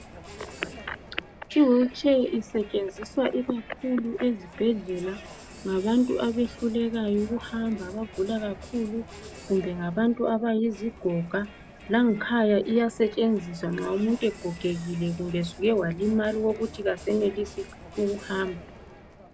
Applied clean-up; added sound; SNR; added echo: none; Crowd; 18 dB; none.